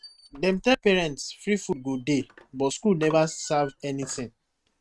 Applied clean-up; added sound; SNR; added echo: neural mask model RNNoise.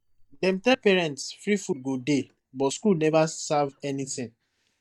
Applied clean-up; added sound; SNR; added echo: neural mask model DeepFilterNet 3.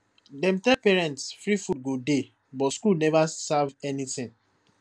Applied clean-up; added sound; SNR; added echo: none; none; none; none.